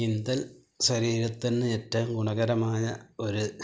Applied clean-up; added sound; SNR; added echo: none; none; none; none.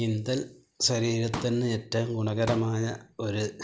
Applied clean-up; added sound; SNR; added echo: none; Explosion; 12 dB; none.